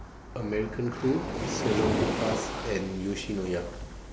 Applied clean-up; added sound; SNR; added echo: none; Waves, surf; 2 dB; none.